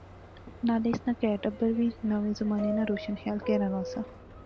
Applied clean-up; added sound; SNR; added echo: none; Subway, metro, underground; 10 dB; none.